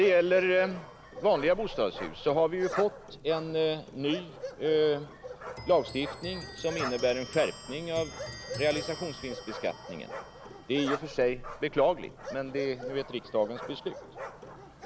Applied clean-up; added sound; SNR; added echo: none; Clock + Bark; 11 dB; none.